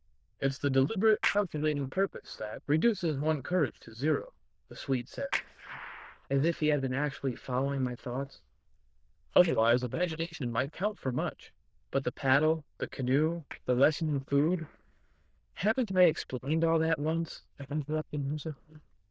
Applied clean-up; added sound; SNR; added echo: neural diffusion model UNIVERSE++.